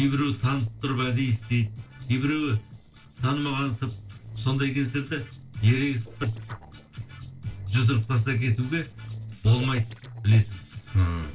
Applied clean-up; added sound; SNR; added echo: neural separator model SepFormer DNS4.